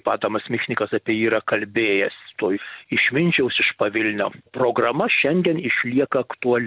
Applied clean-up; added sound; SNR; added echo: none; none; none; none.